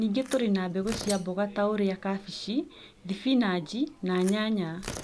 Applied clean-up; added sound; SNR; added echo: none; Tearing; 14 dB; none.